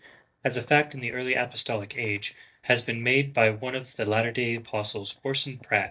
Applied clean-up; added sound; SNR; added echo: neural mask model DeepFilterNet 3.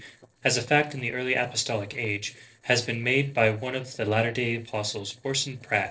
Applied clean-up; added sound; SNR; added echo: neural separator model SepFormer DNS4.